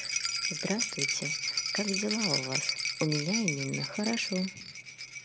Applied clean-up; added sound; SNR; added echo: none; Rattle; 0 dB; none.